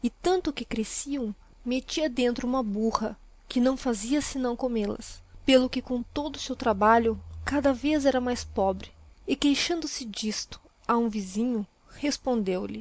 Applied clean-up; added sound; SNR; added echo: none; none; none; none.